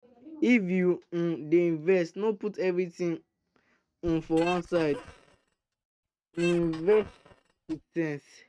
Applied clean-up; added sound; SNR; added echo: neural mask model RNNoise.